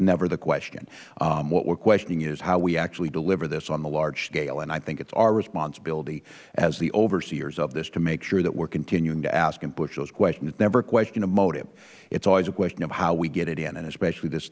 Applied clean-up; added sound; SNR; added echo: none; none; none; none.